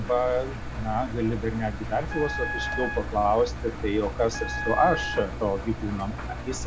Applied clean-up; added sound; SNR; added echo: none; Wind instrument, woodwind instrument + Engine; 5 dB; none.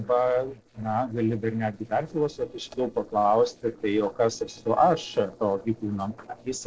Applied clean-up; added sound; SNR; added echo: neural separator model SepFormer DNS4.